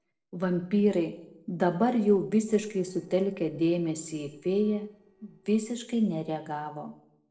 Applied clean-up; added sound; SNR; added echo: neural separator model SepFormer DNS4.